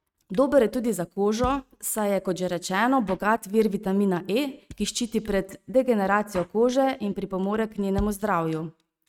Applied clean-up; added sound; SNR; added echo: neural mask model RNNoise.